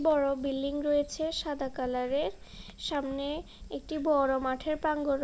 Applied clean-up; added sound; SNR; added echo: none; Fire; 17 dB; none.